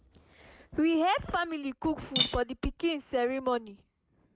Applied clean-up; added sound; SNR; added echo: none; Cutlery, silverware / Dishes, pots, and pans; 5 dB; none.